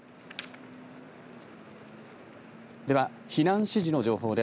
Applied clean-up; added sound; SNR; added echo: none; none; none; none.